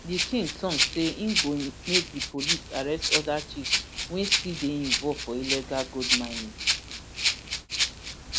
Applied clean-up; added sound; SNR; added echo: none; Rattle (instrument); -2 dB; none.